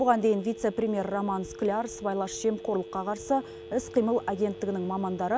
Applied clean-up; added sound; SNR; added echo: none; Telephone; 15 dB; none.